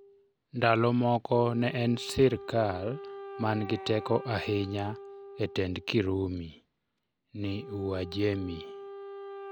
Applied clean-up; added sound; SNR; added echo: none; Wind instrument, woodwind instrument; 14 dB; none.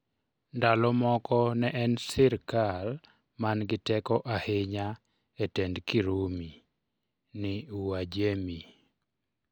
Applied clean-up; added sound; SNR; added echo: none; none; none; none.